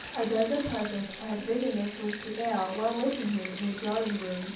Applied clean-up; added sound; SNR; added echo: none; Sink (filling or washing); 11 dB; reverberation time 0.7 s.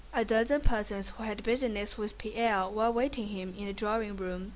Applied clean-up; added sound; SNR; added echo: none; none; none; none.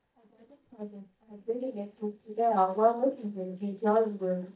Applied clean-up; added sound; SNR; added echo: neural mask model DeepFilterNet 3.